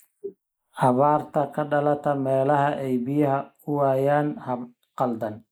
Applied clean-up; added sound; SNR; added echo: neural mask model Resemble Enhance denoiser.